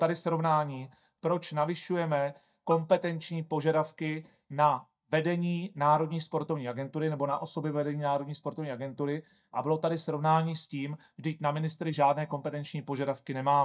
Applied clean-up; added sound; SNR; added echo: neural mask model DeepFilterNet 3.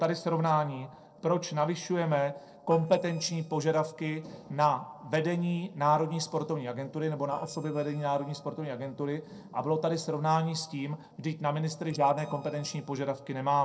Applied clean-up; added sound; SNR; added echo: neural separator model SepFormer DNS4.